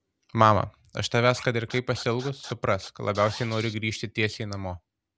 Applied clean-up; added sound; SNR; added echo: none; Scratching (performance technique); 18 dB; none.